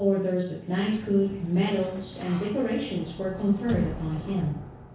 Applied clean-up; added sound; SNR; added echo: none; Sliding door; 12 dB; reverberation time 0.6 s.